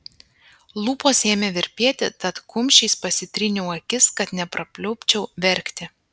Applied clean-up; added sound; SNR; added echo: none; none; none; none.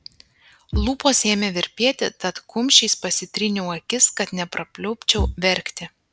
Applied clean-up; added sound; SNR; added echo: none; Bass drum / Thump, thud; 11 dB; none.